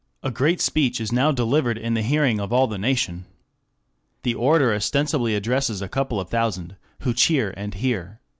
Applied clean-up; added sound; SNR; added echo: none; none; none; none.